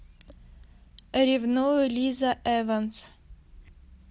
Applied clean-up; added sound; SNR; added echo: none; none; none; none.